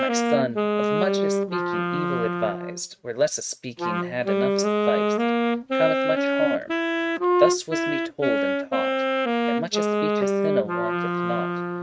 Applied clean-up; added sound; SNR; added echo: neural mask model RNNoise.